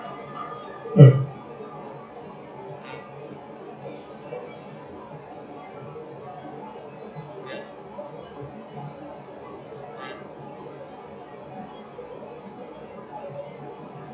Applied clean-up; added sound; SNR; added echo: classical method WPE with log-MMSE.